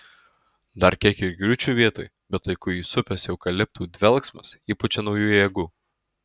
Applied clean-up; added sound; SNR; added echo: none; none; none; none.